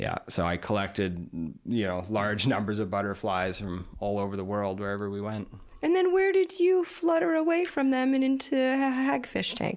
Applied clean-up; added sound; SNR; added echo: none; none; none; none.